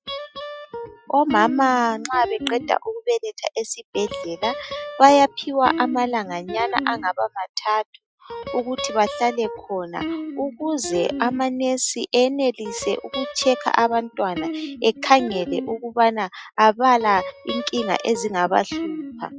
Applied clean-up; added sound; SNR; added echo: classical method Wiener filter.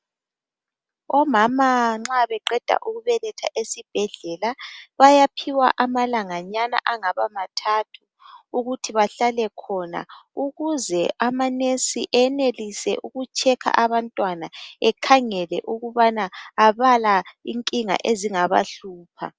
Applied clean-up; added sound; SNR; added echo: none; none; none; none.